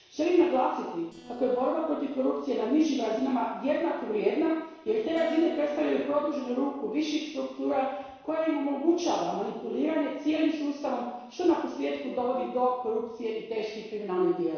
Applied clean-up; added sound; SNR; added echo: neural separator model SepFormer DNS4.